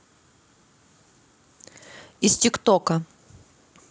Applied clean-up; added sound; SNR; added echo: none; none; none; none.